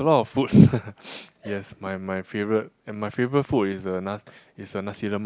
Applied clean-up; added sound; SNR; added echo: none; none; none; none.